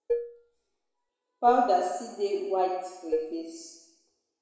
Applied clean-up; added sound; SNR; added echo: none; Dishes, pots, and pans; 5 dB; reverberation time 1.0 s.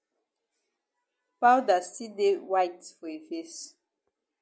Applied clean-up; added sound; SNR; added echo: none; none; none; none.